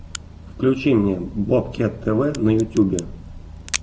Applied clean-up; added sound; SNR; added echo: none; Crack; 16 dB; none.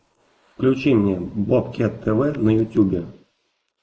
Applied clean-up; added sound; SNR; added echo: neural mask model Resemble Enhance denoiser.